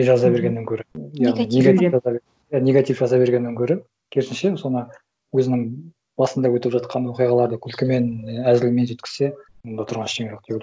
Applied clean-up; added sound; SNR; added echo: none; none; none; none.